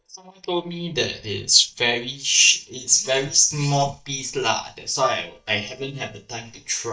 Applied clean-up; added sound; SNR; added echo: neural mask model DeepFilterNet 3.